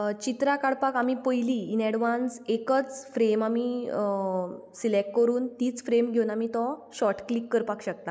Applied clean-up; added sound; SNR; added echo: none; none; none; none.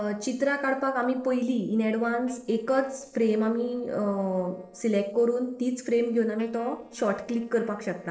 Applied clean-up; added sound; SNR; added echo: neural separator model SepFormer DNS4.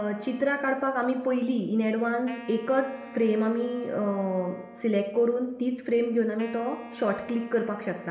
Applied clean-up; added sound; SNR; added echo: none; Wind instrument, woodwind instrument; 19 dB; reverberation time 0.9 s.